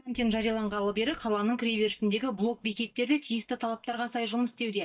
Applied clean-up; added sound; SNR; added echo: neural mask model DeepFilterNet 3.